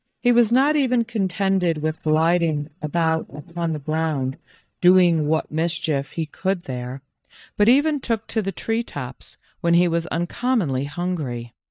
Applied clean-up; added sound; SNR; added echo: neural mask model DeepFilterNet 3.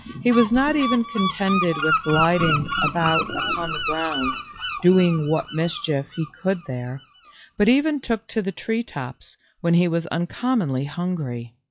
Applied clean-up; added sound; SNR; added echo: classical method log-MMSE.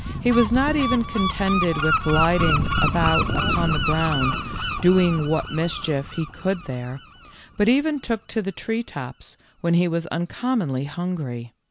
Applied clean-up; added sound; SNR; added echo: none; Gull, seagull; 4 dB; none.